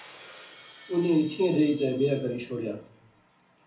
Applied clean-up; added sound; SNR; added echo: none; Shatter; 20 dB; reverberation time 0.4 s.